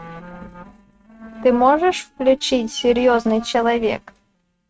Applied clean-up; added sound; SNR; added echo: neural mask model RNNoise.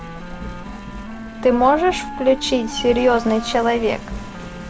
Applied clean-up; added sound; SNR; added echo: none; Engine + Wind instrument, woodwind instrument; 11 dB; none.